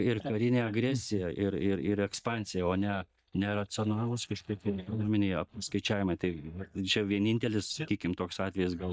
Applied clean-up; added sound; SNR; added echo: neural mask model DeepFilterNet 3.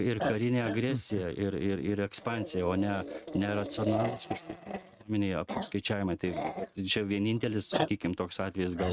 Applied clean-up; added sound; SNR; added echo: neural mask model RNNoise.